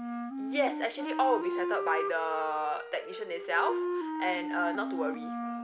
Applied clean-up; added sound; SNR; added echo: none; Wind instrument, woodwind instrument; 2 dB; reverberation time 2.2 s.